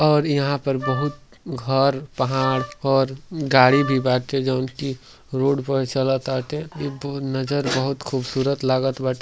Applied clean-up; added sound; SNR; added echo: none; Wind instrument, woodwind instrument; 10 dB; none.